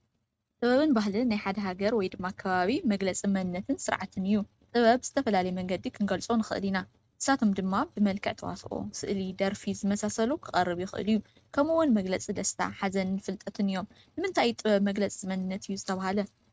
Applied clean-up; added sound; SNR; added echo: neural mask model RNNoise.